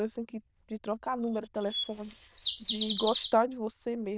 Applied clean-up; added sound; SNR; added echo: neural diffusion model UNIVERSE++.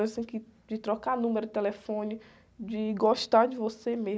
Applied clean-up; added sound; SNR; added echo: none; none; none; none.